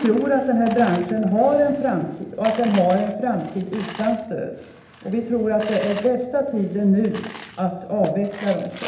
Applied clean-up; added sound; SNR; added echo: none; Coin (dropping); 17 dB; reverberation time 0.8 s.